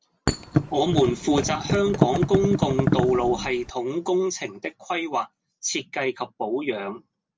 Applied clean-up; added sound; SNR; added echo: none; Thump, thud; 0 dB; none.